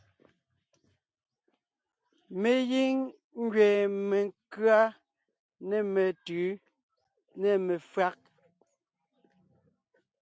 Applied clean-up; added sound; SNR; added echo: none; none; none; none.